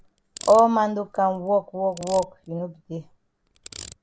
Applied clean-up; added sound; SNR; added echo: none; Ratchet, pawl; 20 dB; none.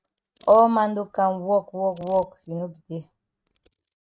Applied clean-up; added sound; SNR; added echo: neural mask model RNNoise.